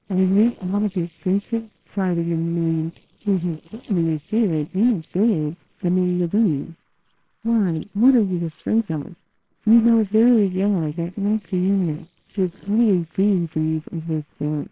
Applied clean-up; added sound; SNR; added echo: neural separator model SepFormer WHAMR!.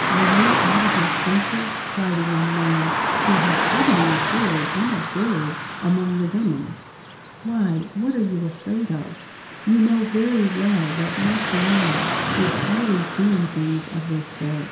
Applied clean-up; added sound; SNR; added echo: none; Car passing by / Traffic noise, roadway noise; 3 dB; reverberation time 0.7 s.